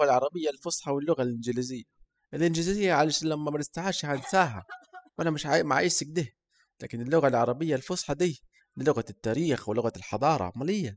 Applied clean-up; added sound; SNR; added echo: classical method spectral subtraction.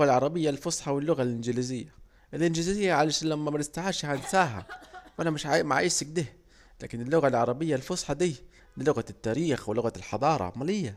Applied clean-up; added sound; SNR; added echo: none; Cough; 17 dB; none.